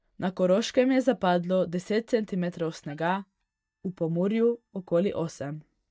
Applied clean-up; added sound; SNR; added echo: neural mask model DeepFilterNet 3.